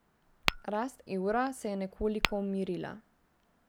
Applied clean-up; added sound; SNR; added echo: none; Tap / Glass; 5 dB; none.